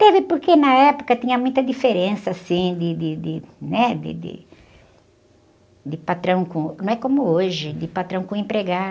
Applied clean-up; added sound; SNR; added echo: none; none; none; none.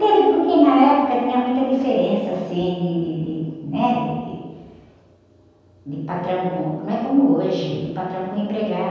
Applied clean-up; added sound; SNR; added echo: none; none; none; reverberation time 1.2 s.